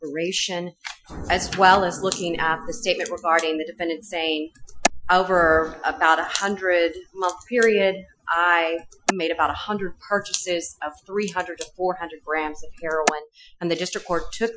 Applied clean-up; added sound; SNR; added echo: classical method Wiener filter.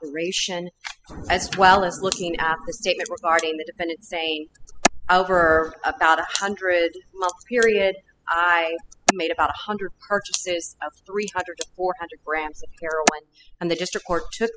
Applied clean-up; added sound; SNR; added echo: classical method spectral subtraction.